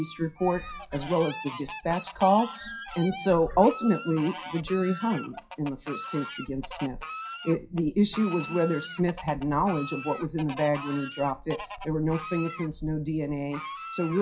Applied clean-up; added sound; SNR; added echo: classical method WPE with log-MMSE.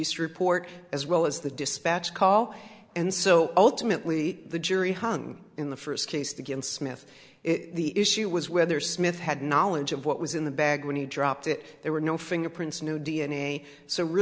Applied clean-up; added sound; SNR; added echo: none; none; none; none.